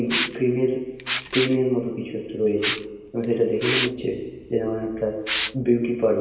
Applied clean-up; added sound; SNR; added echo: none; Liquid; 3 dB; reverberation time 1.4 s.